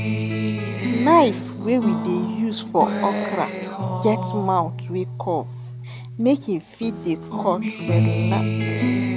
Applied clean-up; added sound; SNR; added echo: none; Acoustic guitar; 1 dB; none.